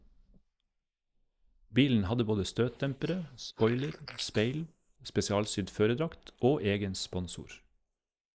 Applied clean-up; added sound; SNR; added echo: neural mask model Resemble Enhance denoiser.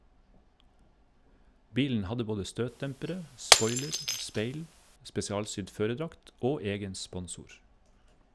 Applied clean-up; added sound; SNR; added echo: none; Shatter; -5 dB; none.